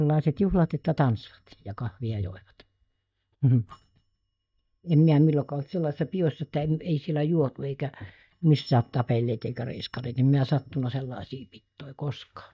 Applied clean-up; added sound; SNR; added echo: neural mask model DeepFilterNet 3.